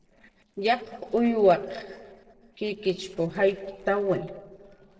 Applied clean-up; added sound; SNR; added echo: neural separator model SepFormer DNS4.